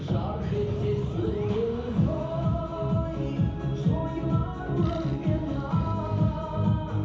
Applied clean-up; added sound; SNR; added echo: none; Accelerating, revving, vroom; 18 dB; reverberation time 0.9 s.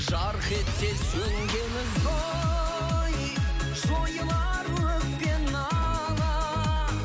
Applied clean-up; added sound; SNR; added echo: none; none; none; none.